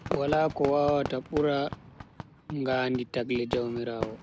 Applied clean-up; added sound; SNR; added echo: none; Fireworks; 9 dB; none.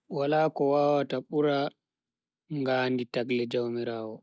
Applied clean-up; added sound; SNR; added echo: none; none; none; none.